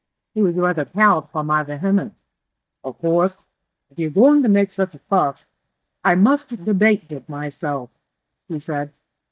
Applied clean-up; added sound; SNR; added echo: neural mask model DeepFilterNet 3.